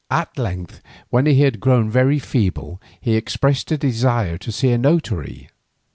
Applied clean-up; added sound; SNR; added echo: none; none; none; none.